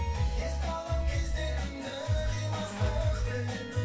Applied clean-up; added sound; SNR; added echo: none; Squeak; 17 dB; reverberation time 0.2 s.